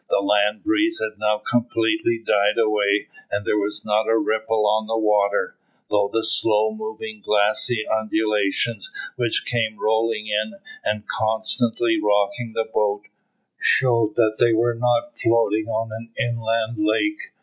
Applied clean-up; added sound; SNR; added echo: none; none; none; none.